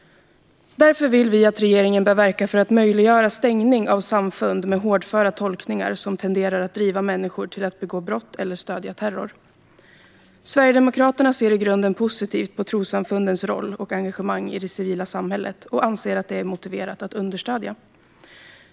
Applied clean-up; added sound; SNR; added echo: none; none; none; none.